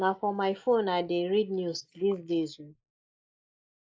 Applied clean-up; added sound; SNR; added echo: neural mask model Resemble Enhance denoiser.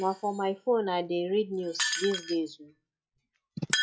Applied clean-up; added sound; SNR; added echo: classical method log-MMSE.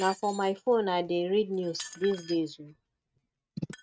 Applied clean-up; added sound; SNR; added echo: neural mask model RNNoise.